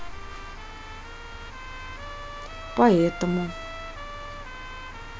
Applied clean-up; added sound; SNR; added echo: none; Trumpet; 13 dB; none.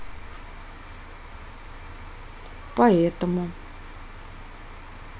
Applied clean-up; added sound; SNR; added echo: none; none; none; none.